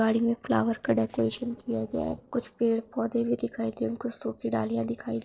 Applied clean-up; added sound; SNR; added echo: neural separator model SepFormer DNS4.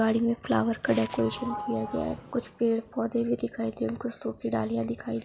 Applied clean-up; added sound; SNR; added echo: none; Sliding door / Doorbell; 13 dB; none.